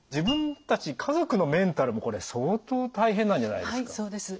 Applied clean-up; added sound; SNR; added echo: none; Mallet percussion; 12 dB; none.